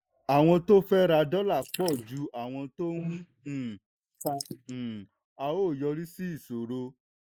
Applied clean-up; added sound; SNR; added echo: neural mask model Resemble Enhance denoiser.